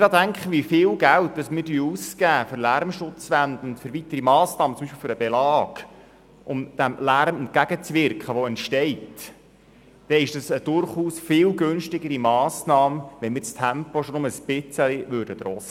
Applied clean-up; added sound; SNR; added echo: none; none; none; none.